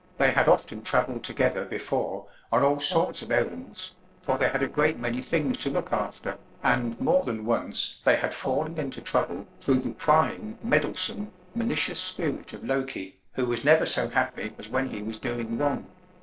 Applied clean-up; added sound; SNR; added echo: neural separator model SepFormer DNS4.